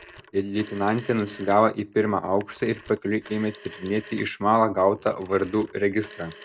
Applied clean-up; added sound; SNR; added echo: none; Telephone; 20 dB; none.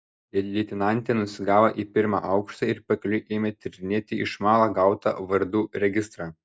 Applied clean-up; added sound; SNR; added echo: none; none; none; none.